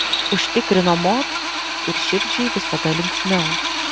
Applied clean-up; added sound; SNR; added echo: none; Drill; 1 dB; none.